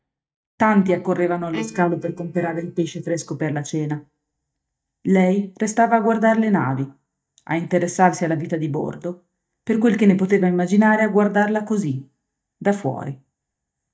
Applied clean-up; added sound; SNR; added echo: neural mask model DeepFilterNet 3.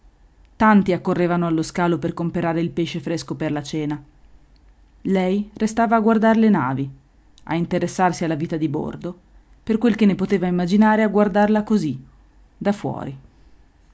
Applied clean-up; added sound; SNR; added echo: none; none; none; none.